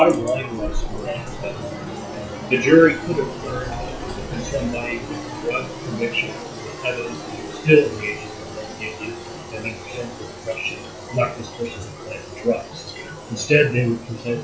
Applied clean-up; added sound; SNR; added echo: classical method WPE with log-MMSE.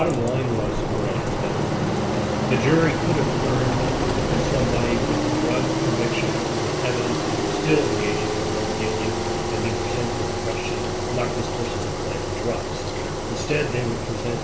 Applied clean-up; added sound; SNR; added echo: none; Engine; -4 dB; reverberation time 0.7 s.